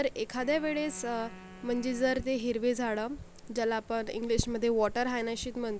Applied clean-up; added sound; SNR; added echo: none; Wind instrument, woodwind instrument; 20 dB; none.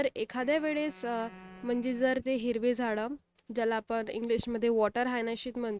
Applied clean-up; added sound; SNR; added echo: neural mask model RNNoise.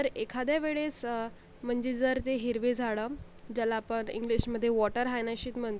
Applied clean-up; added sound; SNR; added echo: none; none; none; none.